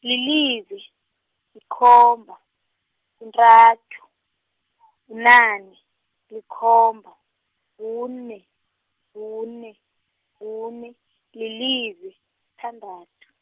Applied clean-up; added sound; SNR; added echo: none; none; none; none.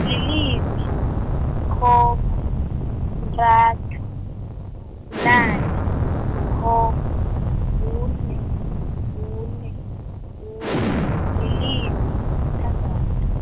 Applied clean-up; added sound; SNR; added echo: none; Explosion; -3 dB; none.